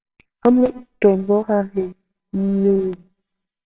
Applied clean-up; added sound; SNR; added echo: neural separator model SepFormer WHAMR!.